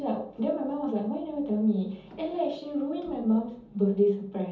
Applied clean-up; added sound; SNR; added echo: none; none; none; reverberation time 0.6 s.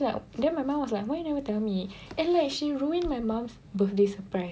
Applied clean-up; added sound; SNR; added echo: none; none; none; none.